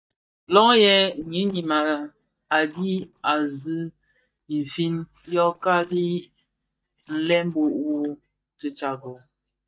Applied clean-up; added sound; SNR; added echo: neural mask model DeepFilterNet 3.